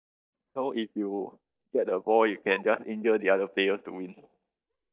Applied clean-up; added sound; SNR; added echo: neural mask model DeepFilterNet 3.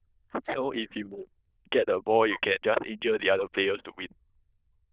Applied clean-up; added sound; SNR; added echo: neural diffusion model UNIVERSE++.